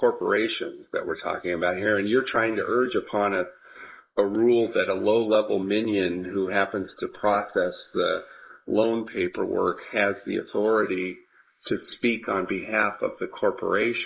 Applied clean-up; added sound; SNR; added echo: neural mask model Resemble Enhance denoiser.